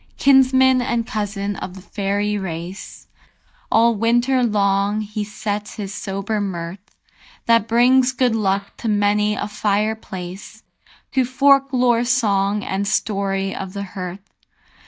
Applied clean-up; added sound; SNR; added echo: neural mask model DeepFilterNet 3.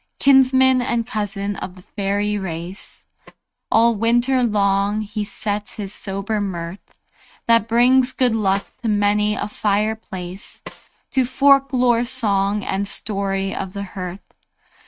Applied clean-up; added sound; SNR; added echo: neural mask model RNNoise.